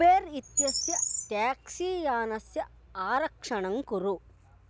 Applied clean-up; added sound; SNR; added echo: none; Bird; 4 dB; none.